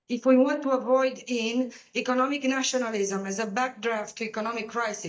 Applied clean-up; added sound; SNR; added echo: neural mask model DeepFilterNet 3.